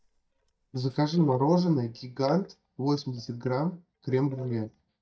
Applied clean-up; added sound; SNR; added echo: neural mask model DeepFilterNet 3.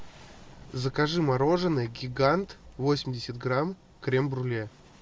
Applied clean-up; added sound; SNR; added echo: none; none; none; none.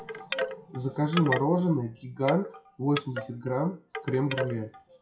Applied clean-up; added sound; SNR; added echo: classical method WPE with log-MMSE.